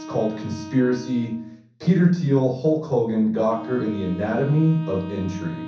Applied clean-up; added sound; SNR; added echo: none; Wind instrument, woodwind instrument; 15 dB; reverberation time 0.6 s.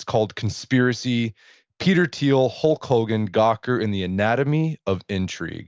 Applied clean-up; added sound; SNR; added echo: none; none; none; none.